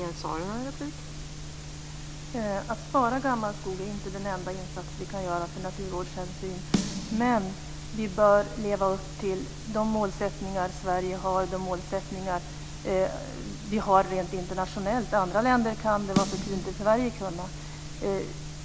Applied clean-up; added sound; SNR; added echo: none; Snare drum; 6 dB; none.